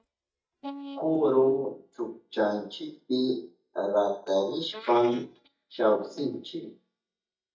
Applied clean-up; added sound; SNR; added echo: neural mask model DeepFilterNet 3.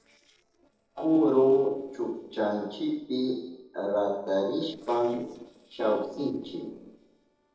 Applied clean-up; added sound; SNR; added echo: neural separator model SepFormer DNS4.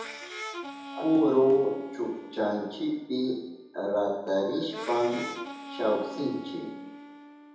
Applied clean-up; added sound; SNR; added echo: none; Harmonica; 12 dB; reverberation time 0.9 s.